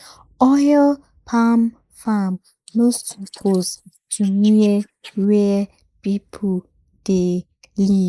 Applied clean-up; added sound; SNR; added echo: neural mask model Resemble Enhance denoiser.